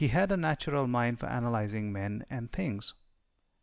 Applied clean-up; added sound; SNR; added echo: none; none; none; none.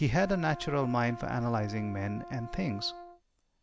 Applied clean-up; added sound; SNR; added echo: none; Brass instrument; 14 dB; none.